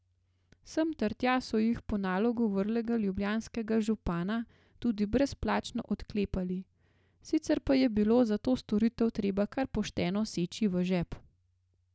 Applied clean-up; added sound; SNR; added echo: none; none; none; none.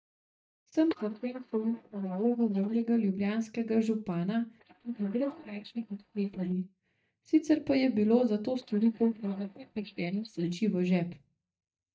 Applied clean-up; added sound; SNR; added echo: neural mask model DeepFilterNet 3.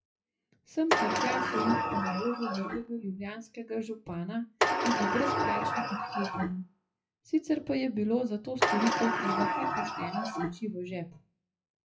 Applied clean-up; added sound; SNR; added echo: classical method WPE with log-MMSE.